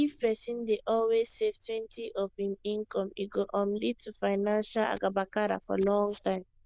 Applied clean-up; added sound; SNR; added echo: neural diffusion model UNIVERSE++.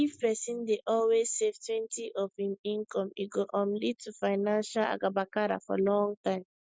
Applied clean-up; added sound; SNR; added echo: none; none; none; none.